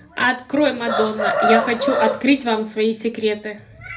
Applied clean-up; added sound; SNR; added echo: none; Chicken, rooster; 1 dB; reverberation time 0.3 s.